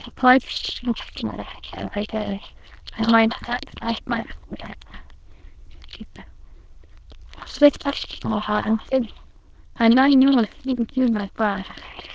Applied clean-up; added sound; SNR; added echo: neural diffusion model UNIVERSE++.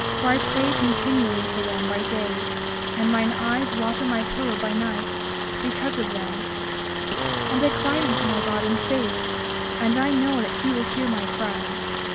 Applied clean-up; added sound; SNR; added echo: none; Tools; -2 dB; none.